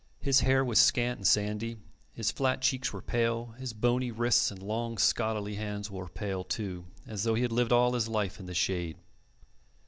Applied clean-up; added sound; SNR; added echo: none; none; none; none.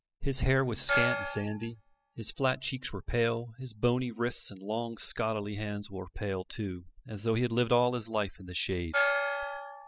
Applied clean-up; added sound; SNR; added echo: classical method spectral subtraction.